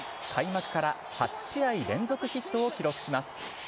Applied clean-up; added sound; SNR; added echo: none; Coin (dropping) / Alarm + Bird; 13 dB; none.